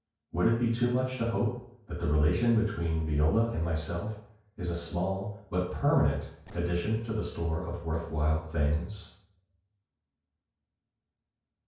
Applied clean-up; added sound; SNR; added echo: neural separator model SepFormer DNS4.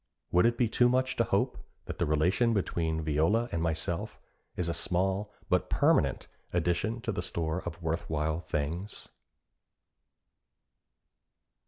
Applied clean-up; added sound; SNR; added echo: none; none; none; none.